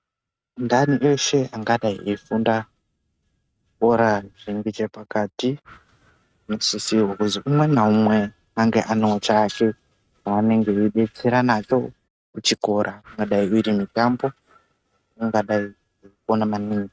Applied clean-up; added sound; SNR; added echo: neural mask model RNNoise.